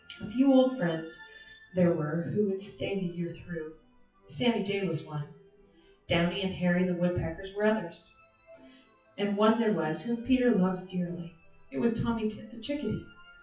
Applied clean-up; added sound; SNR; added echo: classical method WPE with log-MMSE.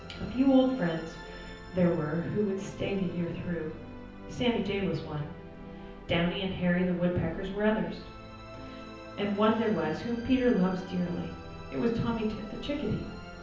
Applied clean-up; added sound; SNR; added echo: none; Musical instrument; 14 dB; reverberation time 0.7 s.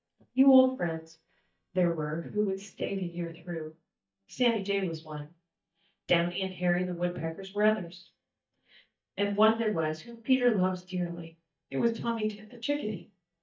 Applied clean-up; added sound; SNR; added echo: neural mask model DeepFilterNet 3.